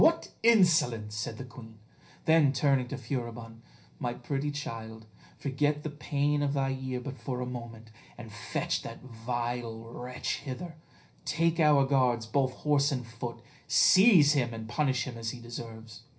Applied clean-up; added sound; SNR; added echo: none; none; none; reverberation time 0.4 s.